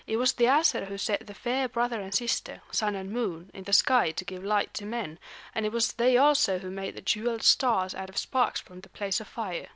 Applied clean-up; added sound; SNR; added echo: none; none; none; none.